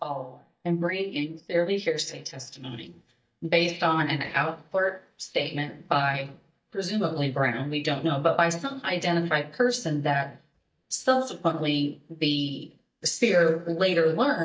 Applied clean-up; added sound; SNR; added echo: neural mask model DeepFilterNet 3.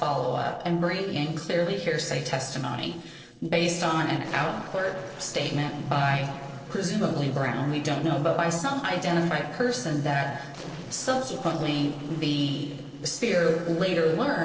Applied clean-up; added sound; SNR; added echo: neural separator model SepFormer DNS4.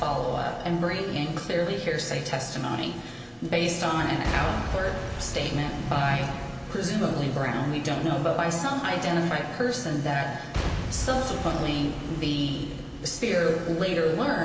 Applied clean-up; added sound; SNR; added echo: none; Shatter / Crushing / Boom; 10 dB; reverberation time 2.3 s.